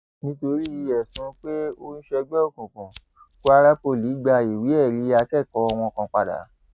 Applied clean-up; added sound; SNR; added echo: none; Fire; 16 dB; none.